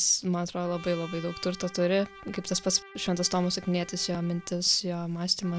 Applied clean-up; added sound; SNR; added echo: none; Trumpet; 19 dB; none.